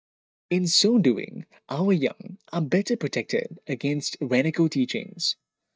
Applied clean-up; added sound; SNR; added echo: neural mask model DeepFilterNet 3.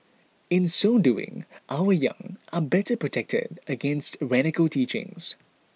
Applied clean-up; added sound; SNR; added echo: none; none; none; none.